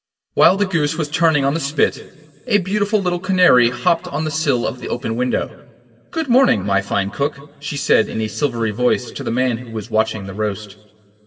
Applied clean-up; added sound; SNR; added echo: none; none; none; reverberation time 1.9 s.